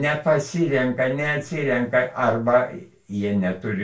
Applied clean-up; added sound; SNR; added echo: none; none; none; reverberation time 0.2 s.